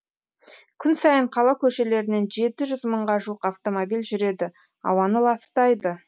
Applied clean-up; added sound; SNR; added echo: none; none; none; none.